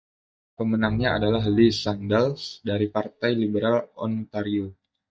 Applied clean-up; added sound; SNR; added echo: neural mask model DeepFilterNet 3.